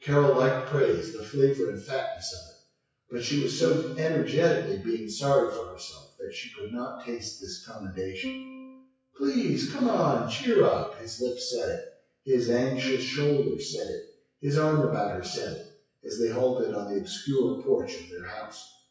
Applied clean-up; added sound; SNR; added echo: classical method WPE with log-MMSE.